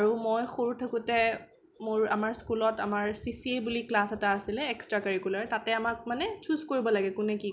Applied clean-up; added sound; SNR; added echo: none; none; none; none.